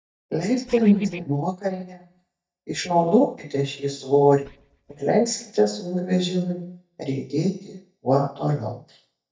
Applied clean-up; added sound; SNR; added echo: neural mask model DeepFilterNet 3.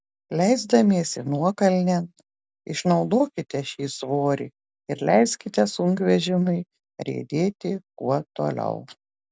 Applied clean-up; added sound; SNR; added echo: none; none; none; none.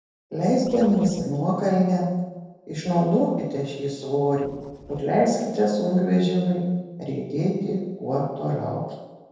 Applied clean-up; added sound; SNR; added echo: neural separator model SepFormer DNS4.